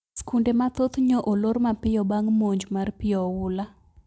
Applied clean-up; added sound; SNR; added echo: none; none; none; none.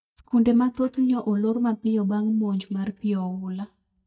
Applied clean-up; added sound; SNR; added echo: neural mask model DeepFilterNet 3.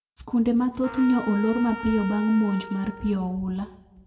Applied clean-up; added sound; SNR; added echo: none; Trumpet; 14 dB; reverberation time 0.7 s.